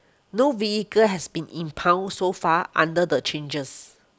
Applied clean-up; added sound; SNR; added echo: none; none; none; none.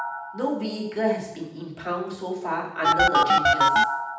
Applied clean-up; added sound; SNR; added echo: none; Telephone; -5 dB; reverberation time 0.8 s.